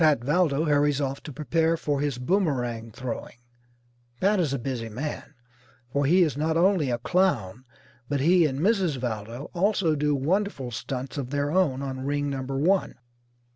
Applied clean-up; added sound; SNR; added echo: none; none; none; none.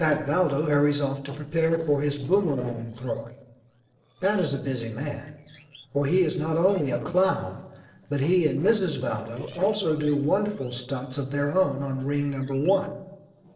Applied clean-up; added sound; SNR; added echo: neural separator model SepFormer DNS4.